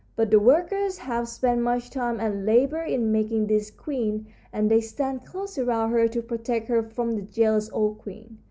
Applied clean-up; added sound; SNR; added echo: none; none; none; none.